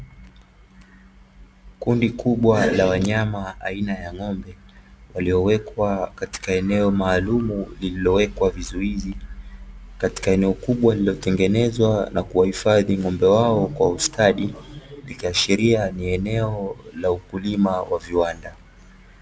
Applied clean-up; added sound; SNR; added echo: none; none; none; none.